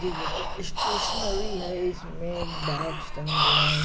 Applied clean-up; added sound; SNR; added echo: none; Breathing; -4 dB; none.